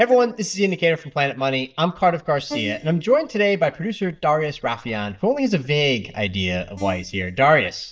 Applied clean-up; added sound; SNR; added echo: neural mask model DeepFilterNet 3.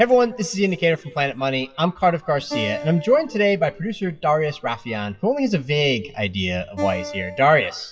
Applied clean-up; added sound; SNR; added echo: classical method WPE with log-MMSE.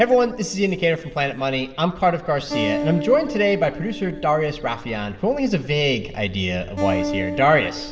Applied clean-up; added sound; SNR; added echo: none; Acoustic guitar; 10 dB; reverberation time 2.6 s.